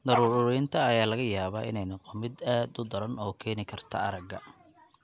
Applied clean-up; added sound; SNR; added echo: none; Dog; 4 dB; none.